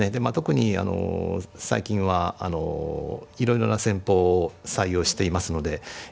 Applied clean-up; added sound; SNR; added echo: none; none; none; none.